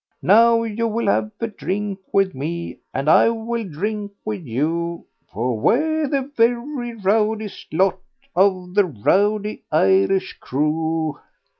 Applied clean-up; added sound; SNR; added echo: none; none; none; none.